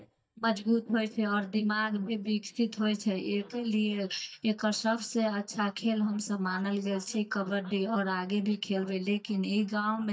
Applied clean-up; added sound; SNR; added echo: neural mask model DeepFilterNet 3.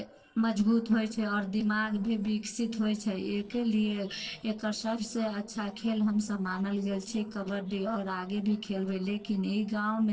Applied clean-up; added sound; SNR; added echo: neural separator model SepFormer DNS4.